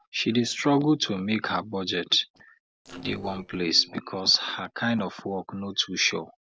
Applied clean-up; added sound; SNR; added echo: neural separator model SepFormer DNS4.